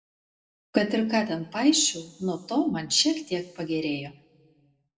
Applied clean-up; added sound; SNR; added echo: none; none; none; reverberation time 0.7 s.